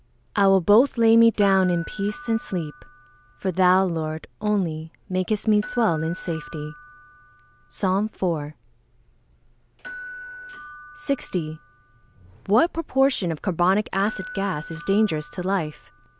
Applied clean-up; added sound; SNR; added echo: none; Door / Bell; 18 dB; none.